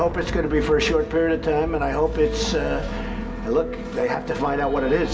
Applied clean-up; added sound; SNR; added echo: none; Explosion; 19 dB; reverberation time 1.1 s.